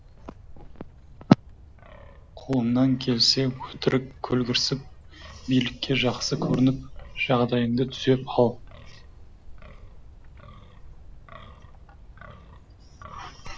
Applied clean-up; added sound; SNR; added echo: none; Wind; 17 dB; none.